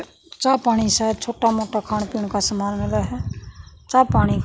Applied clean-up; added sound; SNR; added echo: none; none; none; none.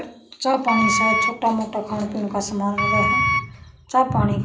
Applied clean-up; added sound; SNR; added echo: none; Wind instrument, woodwind instrument; 0 dB; reverberation time 0.5 s.